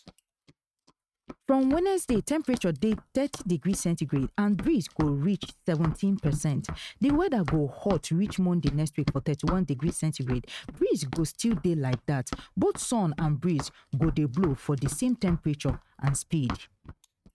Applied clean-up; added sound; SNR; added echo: neural mask model RNNoise.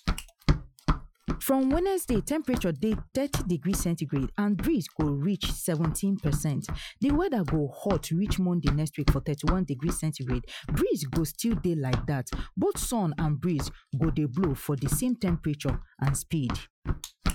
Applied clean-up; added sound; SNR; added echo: classical method Wiener filter.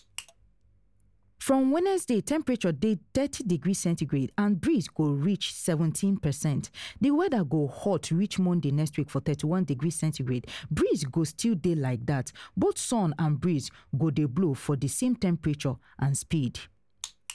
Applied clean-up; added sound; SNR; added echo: none; none; none; none.